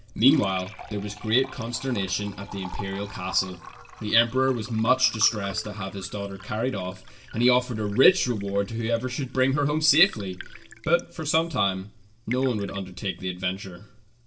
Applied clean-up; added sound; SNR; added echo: none; Liquid; 19 dB; reverberation time 0.2 s.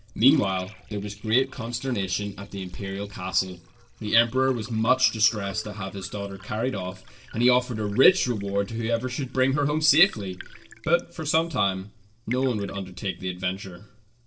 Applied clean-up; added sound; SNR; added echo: neural separator model SepFormer DNS4.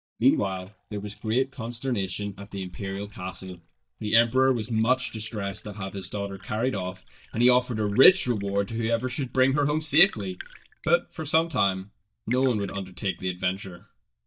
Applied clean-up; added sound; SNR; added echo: neural mask model DeepFilterNet 3.